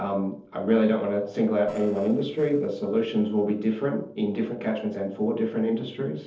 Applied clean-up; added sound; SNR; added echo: neural separator model SepFormer DNS4.